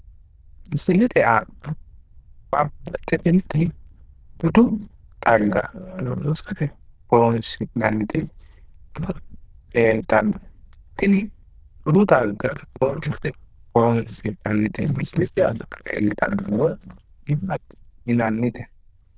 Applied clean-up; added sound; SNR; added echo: neural diffusion model UNIVERSE++.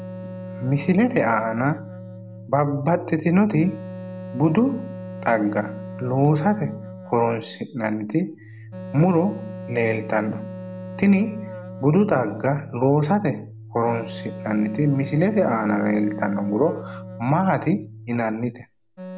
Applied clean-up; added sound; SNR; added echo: none; Wind instrument, woodwind instrument + Organ; 13 dB; none.